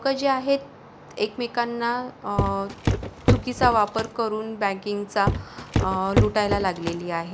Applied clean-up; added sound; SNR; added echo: none; Walk, footsteps; -1 dB; none.